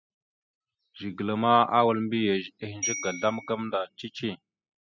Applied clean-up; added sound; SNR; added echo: classical method spectral subtraction.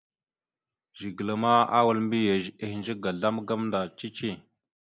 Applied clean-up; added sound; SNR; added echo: neural mask model Resemble Enhance denoiser.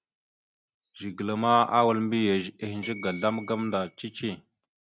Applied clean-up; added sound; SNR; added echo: neural mask model RNNoise.